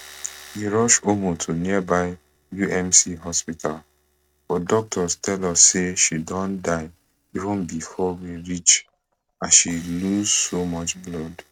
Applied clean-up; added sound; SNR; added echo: neural mask model RNNoise.